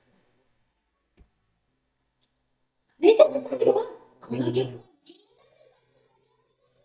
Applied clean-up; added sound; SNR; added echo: neural mask model DeepFilterNet 3.